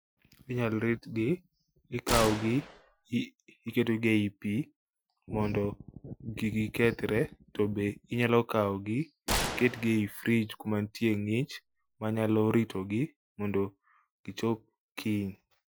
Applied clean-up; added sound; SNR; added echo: classical method Wiener filter.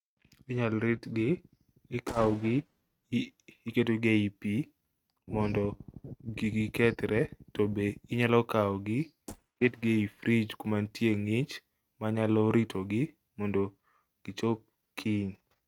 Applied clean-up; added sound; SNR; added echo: neural mask model RNNoise.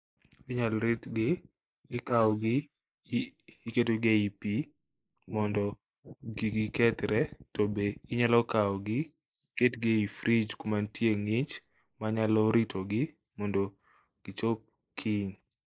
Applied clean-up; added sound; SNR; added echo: neural mask model Resemble Enhance denoiser.